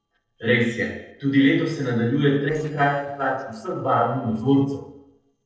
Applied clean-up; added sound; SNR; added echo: neural separator model SepFormer DNS4.